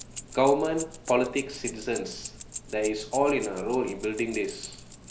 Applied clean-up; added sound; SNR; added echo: none; Keys jangling; 13 dB; none.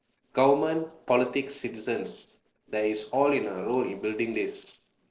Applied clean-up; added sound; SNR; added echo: neural separator model SepFormer DNS4.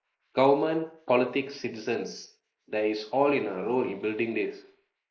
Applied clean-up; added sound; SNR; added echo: neural mask model Resemble Enhance denoiser.